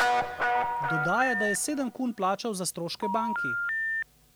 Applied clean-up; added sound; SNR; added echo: none; Guitar + Telephone; -2 dB; none.